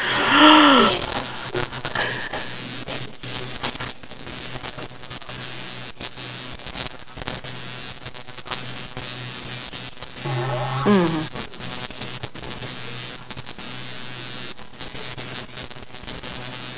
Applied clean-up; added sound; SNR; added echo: none; Musical instrument; 6 dB; none.